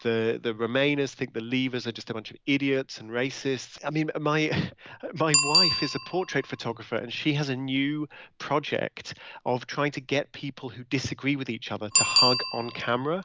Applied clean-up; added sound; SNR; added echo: none; Bicycle bell; 4 dB; none.